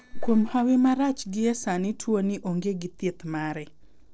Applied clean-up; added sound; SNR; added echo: neural separator model SepFormer DNS4.